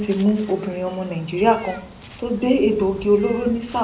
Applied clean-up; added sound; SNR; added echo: none; Meow; 19 dB; reverberation time 0.4 s.